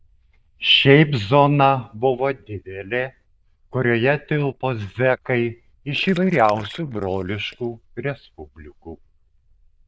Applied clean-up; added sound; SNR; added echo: neural diffusion model UNIVERSE++.